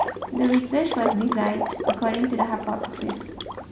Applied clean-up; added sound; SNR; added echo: none; Water / Liquid; 4 dB; none.